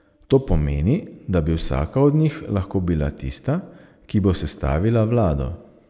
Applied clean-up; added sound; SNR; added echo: none; none; none; none.